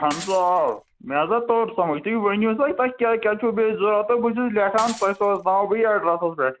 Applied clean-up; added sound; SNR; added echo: none; Shatter / Crushing; 18 dB; none.